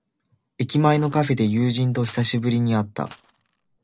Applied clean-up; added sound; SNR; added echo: neural separator model SepFormer DNS4.